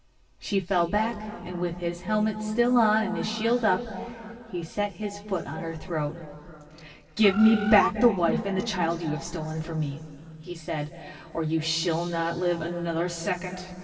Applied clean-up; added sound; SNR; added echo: none; Bird; 5 dB; reverberation time 3.0 s.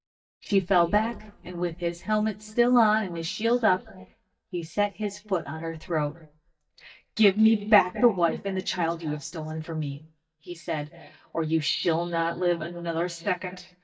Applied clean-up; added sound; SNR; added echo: neural mask model DeepFilterNet 3.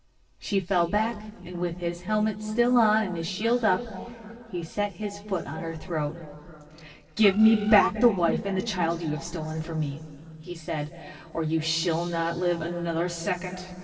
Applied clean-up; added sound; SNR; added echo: neural separator model SepFormer DNS4.